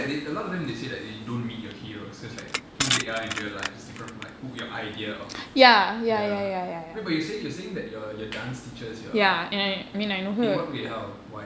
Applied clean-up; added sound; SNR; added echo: none; Crushing; 6 dB; none.